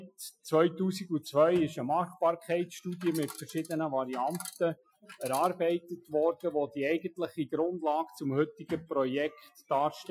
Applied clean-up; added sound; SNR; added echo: classical method Wiener filter.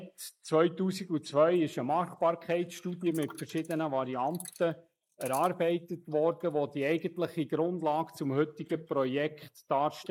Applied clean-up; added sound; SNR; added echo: neural mask model Resemble Enhance denoiser.